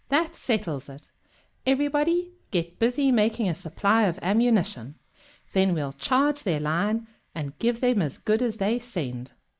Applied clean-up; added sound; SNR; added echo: neural mask model Resemble Enhance denoiser.